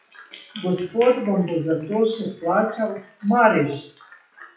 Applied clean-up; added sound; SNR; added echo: classical method WPE with log-MMSE.